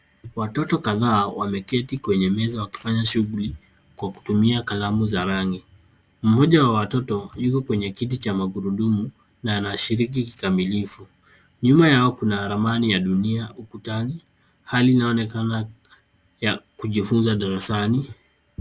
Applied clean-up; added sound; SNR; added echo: none; none; none; none.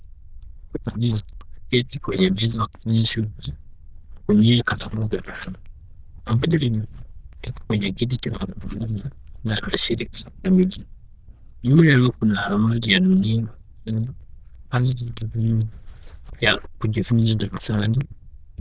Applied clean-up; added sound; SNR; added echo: neural diffusion model UNIVERSE++.